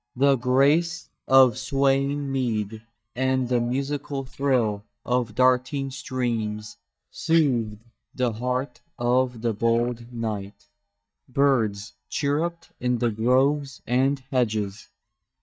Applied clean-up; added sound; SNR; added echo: neural mask model DeepFilterNet 3.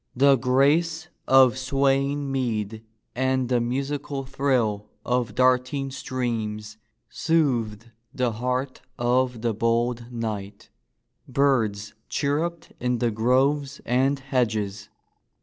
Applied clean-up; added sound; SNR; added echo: none; none; none; none.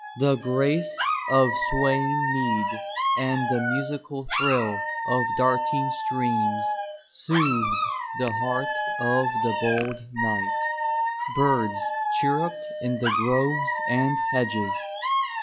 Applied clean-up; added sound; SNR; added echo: classical method log-MMSE.